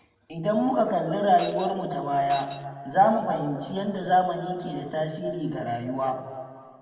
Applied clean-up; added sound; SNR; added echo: none; Shatter; 16 dB; reverberation time 1.8 s.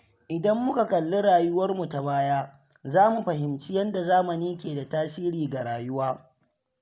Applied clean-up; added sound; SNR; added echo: none; none; none; none.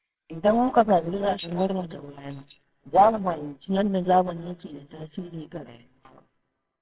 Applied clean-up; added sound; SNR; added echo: neural separator model SepFormer WHAMR!.